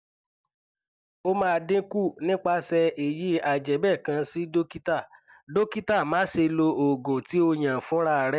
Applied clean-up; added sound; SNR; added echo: none; none; none; none.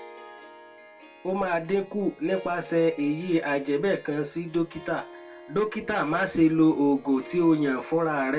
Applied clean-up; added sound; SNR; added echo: none; Harp; 19 dB; reverberation time 0.2 s.